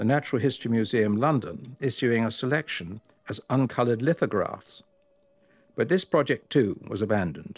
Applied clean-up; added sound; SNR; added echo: neural separator model SepFormer DNS4.